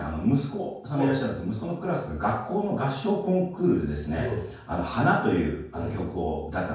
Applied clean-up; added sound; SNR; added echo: none; none; none; reverberation time 0.5 s.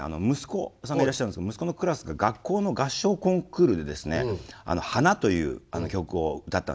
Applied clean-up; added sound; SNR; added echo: none; none; none; none.